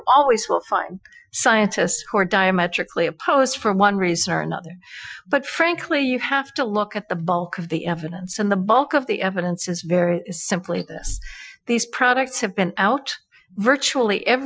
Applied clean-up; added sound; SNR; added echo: classical method Wiener filter.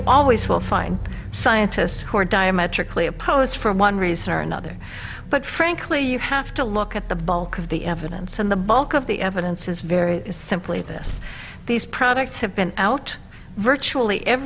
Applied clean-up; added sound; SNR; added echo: none; Vehicle; 13 dB; none.